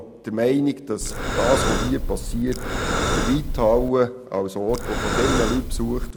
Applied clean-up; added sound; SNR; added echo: none; Breathing; 1 dB; none.